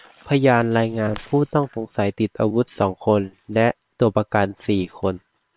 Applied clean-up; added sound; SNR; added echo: neural separator model SepFormer WHAM!.